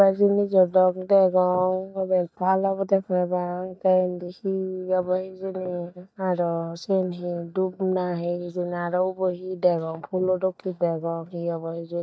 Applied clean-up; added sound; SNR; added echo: neural mask model DeepFilterNet 3.